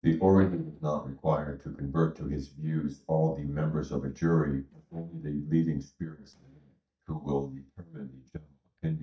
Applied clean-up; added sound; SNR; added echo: neural mask model DeepFilterNet 3.